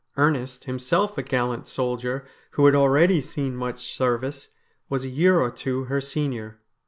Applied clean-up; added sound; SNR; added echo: none; none; none; none.